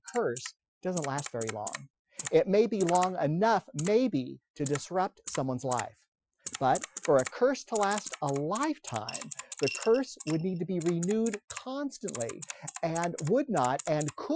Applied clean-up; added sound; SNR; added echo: classical method Wiener filter.